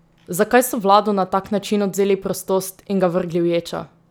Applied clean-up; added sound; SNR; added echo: none; none; none; none.